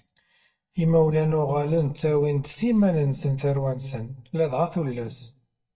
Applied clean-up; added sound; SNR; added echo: neural mask model DeepFilterNet 3.